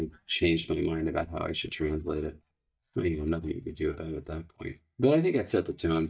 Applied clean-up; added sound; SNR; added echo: neural mask model DeepFilterNet 3.